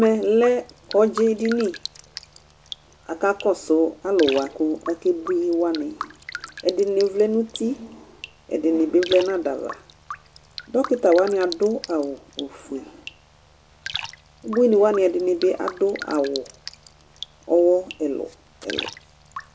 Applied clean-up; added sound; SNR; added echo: none; Raindrop; 15 dB; none.